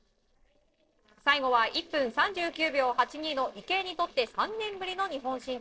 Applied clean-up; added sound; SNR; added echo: neural separator model SepFormer DNS4.